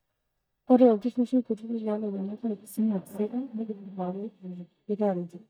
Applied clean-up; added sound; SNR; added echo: neural mask model DeepFilterNet 3.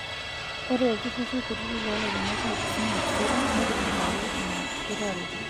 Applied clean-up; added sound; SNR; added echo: none; Musical instrument + Aircraft; -2 dB; none.